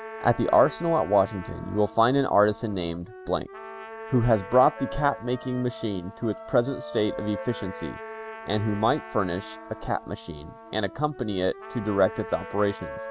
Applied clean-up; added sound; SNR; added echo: none; Wind instrument, woodwind instrument + Trumpet; 14 dB; none.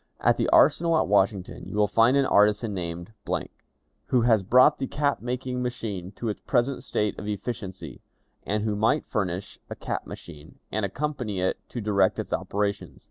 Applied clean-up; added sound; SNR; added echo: none; none; none; none.